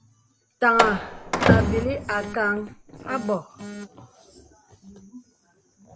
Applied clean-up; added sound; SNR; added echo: none; Slam; -2 dB; none.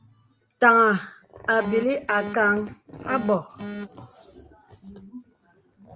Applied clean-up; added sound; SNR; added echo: none; none; none; none.